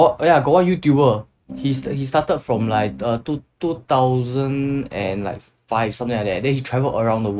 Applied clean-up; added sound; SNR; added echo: neural mask model RNNoise.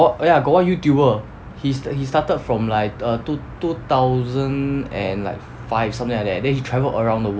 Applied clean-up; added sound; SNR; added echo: none; none; none; none.